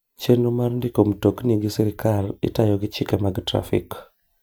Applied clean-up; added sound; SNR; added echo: none; none; none; none.